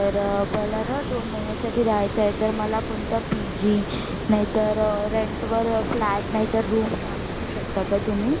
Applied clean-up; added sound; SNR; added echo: none; Water; 5 dB; none.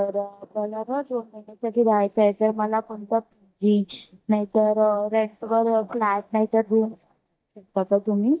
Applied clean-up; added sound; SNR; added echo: neural mask model DeepFilterNet 3.